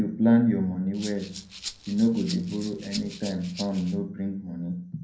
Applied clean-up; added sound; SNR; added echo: none; Rattle (instrument); 15 dB; reverberation time 0.6 s.